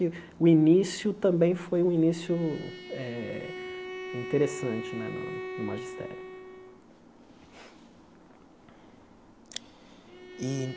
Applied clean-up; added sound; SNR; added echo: none; Bowed string instrument; 13 dB; none.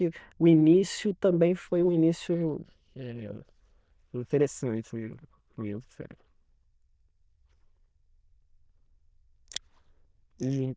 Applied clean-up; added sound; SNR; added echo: neural diffusion model UNIVERSE++.